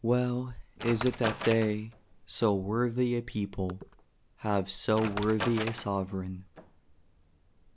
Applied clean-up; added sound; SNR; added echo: none; Wood; 12 dB; none.